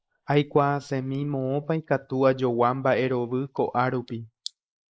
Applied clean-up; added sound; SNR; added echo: neural mask model Resemble Enhance denoiser.